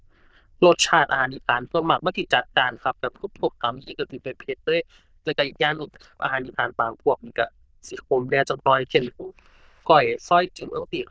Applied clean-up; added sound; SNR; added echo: neural diffusion model UNIVERSE++.